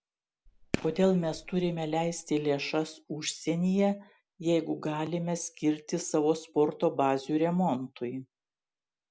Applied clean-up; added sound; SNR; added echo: none; Fireworks; 12 dB; none.